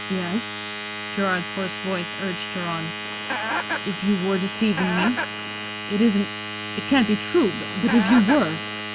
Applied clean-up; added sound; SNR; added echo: none; Domestic sounds, home sounds + Chicken, rooster; 5 dB; none.